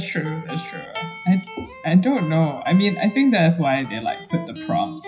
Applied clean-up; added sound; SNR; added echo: classical method WPE with log-MMSE.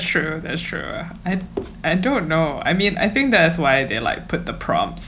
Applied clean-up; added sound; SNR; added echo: none; none; none; none.